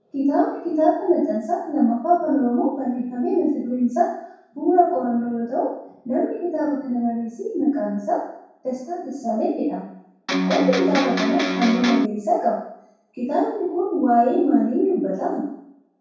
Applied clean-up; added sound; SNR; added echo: none; Electric guitar; 0 dB; reverberation time 0.7 s.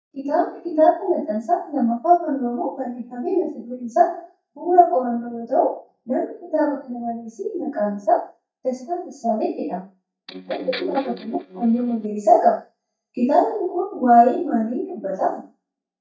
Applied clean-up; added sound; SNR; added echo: neural mask model DeepFilterNet 3.